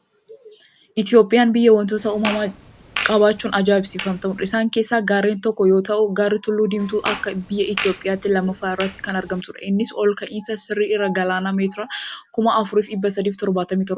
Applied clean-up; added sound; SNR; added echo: none; Fart; 11 dB; none.